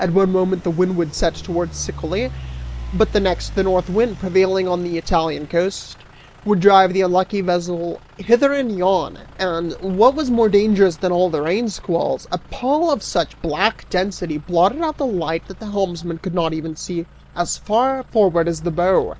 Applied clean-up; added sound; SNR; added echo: none; Idling / Truck; 18 dB; none.